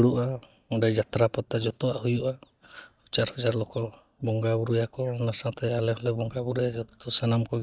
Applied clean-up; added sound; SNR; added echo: neural mask model DeepFilterNet 3.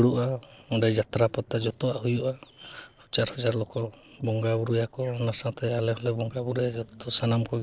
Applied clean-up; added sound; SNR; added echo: neural separator model SepFormer DNS4.